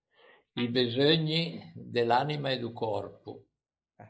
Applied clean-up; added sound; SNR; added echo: neural mask model Resemble Enhance denoiser.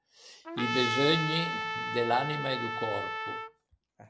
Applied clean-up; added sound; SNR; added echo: none; Trumpet; 2 dB; none.